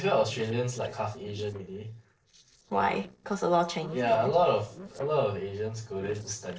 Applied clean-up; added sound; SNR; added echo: neural separator model SepFormer DNS4.